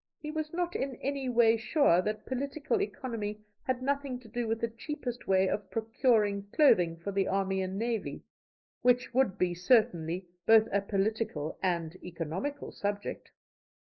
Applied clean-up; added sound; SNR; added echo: neural mask model Resemble Enhance denoiser.